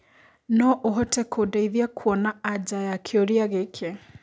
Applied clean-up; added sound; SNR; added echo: none; none; none; none.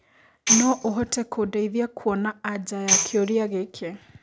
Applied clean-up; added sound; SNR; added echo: none; Tambourine; 1 dB; none.